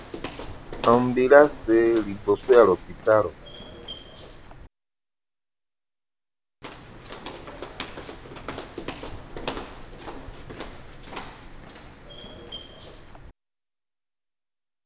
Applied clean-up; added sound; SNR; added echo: none; Walk, footsteps; 13 dB; none.